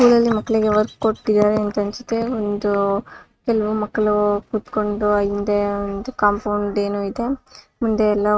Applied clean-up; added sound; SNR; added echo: neural mask model RNNoise.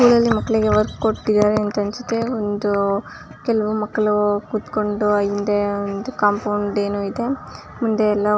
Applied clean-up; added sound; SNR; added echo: none; none; none; none.